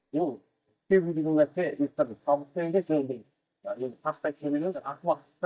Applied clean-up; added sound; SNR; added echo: neural mask model DeepFilterNet 3.